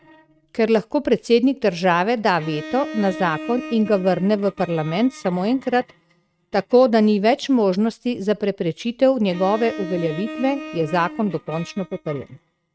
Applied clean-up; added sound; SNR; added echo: neural mask model RNNoise.